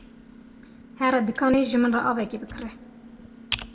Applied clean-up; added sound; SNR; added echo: none; Computer keyboard; 14 dB; reverberation time 0.9 s.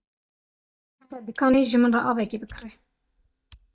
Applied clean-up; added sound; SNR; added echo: neural mask model DeepFilterNet 3.